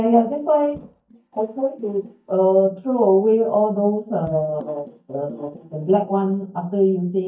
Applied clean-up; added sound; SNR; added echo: neural mask model DeepFilterNet 3.